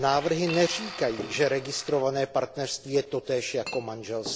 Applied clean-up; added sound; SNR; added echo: none; Chink, clink + Tools; 14 dB; none.